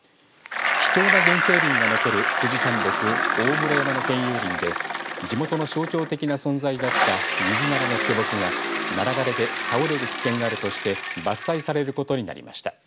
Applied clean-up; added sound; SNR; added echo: none; Bicycle; -1 dB; none.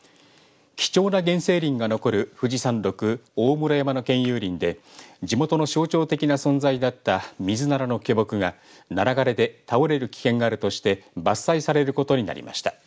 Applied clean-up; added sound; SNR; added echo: none; none; none; none.